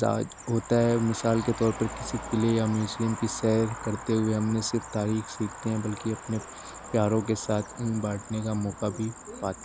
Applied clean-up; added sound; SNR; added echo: none; Traffic noise, roadway noise; 14 dB; none.